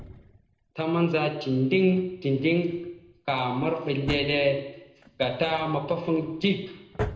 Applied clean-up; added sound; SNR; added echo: none; Drawer open or close; 15 dB; reverberation time 0.8 s.